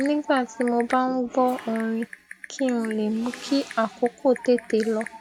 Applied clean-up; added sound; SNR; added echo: none; Typing; 16 dB; none.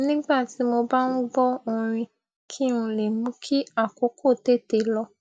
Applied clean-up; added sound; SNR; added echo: none; none; none; none.